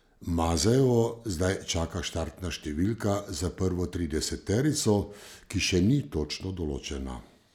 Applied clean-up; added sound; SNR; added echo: none; none; none; none.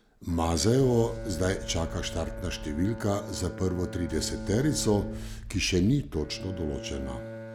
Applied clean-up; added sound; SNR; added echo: none; Bowed string instrument + Boom; 10 dB; none.